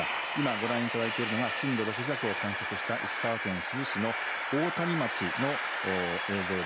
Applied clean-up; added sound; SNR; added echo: none; Train; 0 dB; none.